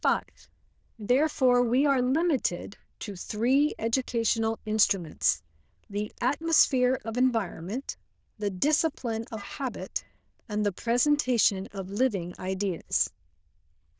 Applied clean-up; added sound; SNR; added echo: neural diffusion model UNIVERSE++.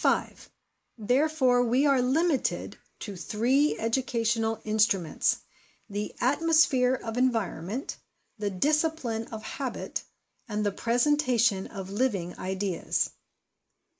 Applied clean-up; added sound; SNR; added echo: neural mask model Resemble Enhance denoiser.